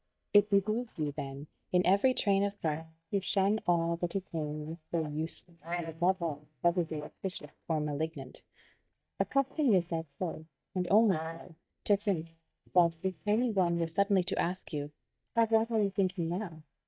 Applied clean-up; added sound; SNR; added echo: neural mask model DeepFilterNet 3.